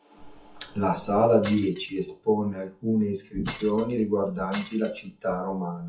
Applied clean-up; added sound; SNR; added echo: classical method WPE with log-MMSE.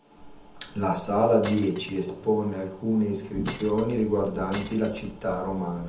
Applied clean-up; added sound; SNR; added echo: none; Glass; 15 dB; reverberation time 0.7 s.